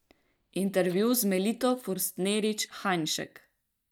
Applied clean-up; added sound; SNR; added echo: neural mask model DeepFilterNet 3.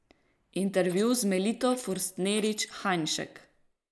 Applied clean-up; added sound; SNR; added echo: neural mask model Resemble Enhance denoiser.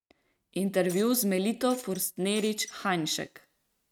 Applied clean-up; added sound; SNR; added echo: neural mask model RNNoise.